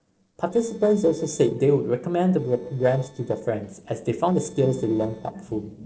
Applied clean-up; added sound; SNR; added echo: neural separator model SepFormer DNS4.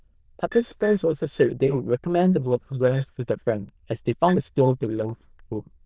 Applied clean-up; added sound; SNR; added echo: neural diffusion model UNIVERSE++.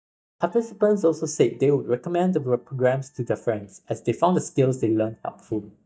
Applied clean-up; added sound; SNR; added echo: neural mask model DeepFilterNet 3.